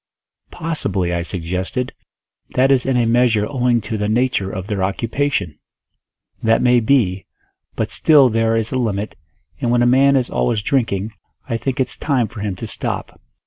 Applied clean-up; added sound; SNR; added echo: none; none; none; none.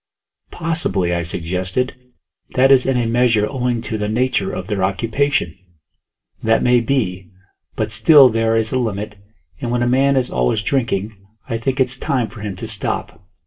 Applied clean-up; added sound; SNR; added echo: none; none; none; reverberation time 0.2 s.